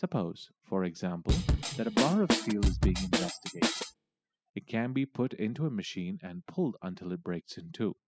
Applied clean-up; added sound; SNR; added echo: classical method spectral subtraction.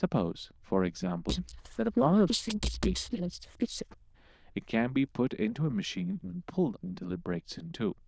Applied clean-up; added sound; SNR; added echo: neural diffusion model UNIVERSE++.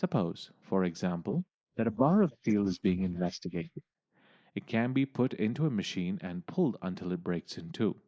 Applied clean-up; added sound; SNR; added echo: neural mask model Resemble Enhance denoiser.